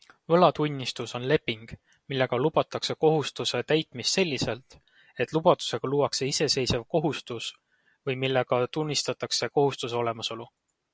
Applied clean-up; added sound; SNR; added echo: none; none; none; none.